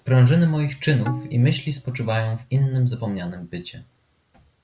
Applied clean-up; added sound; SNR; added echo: none; Tabla; 18 dB; none.